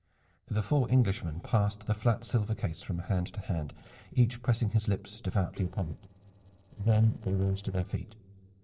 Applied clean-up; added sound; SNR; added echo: neural separator model SepFormer DNS4.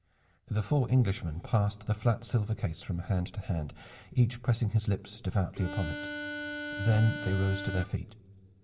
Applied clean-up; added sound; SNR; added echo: none; Harmonica; 8 dB; reverberation time 0.5 s.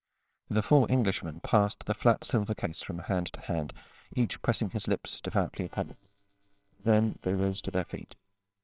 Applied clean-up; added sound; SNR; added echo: neural separator model SepFormer WHAMR!.